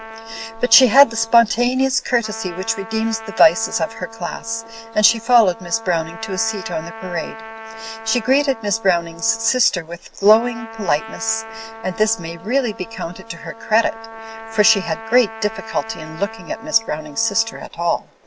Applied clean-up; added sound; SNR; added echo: none; Trumpet; 16 dB; none.